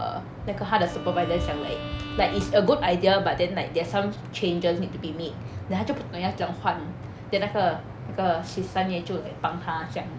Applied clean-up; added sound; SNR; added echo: none; Bowed string instrument; 12 dB; none.